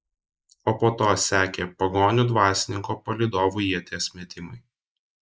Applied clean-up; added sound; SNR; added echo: neural mask model Resemble Enhance denoiser.